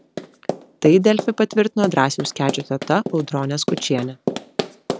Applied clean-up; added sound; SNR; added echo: none; Run; 9 dB; none.